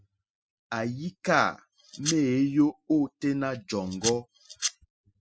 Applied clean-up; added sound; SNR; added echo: classical method spectral subtraction.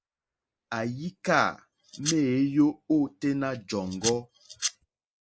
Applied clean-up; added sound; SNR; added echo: neural mask model Resemble Enhance denoiser.